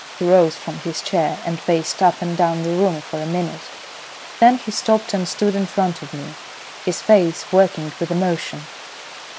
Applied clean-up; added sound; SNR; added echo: none; Water; 16 dB; none.